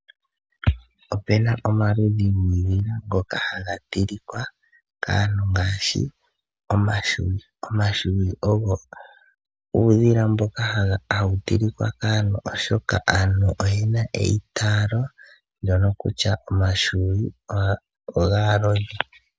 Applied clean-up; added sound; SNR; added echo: none; none; none; none.